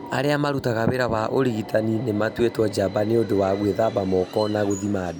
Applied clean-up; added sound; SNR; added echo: none; Subway, metro, underground; 15 dB; none.